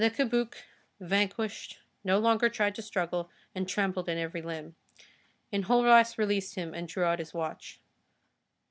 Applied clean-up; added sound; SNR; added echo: none; none; none; none.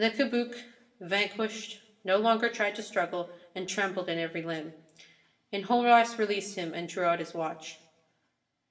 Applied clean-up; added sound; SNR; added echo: none; none; none; reverberation time 0.7 s.